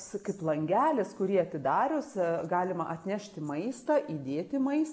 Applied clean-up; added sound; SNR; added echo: none; none; none; none.